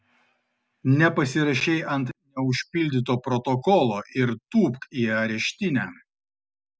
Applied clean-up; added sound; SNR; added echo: none; none; none; none.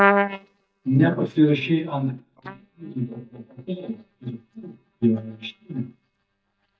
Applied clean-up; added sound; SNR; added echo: neural mask model DeepFilterNet 3.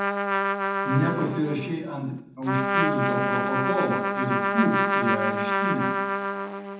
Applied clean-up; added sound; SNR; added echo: none; Trumpet; -2 dB; reverberation time 0.8 s.